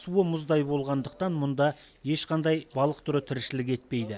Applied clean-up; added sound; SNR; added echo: none; none; none; none.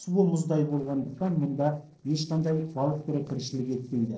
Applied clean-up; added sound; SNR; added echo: neural separator model SepFormer DNS4.